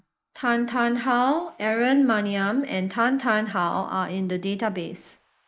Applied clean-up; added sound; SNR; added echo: neural mask model Resemble Enhance denoiser.